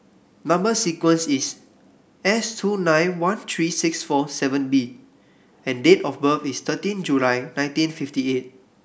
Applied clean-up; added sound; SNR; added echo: none; none; none; none.